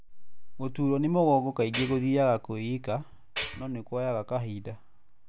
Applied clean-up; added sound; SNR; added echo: none; Tools; 6 dB; none.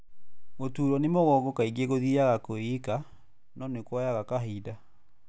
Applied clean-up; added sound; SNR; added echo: none; none; none; none.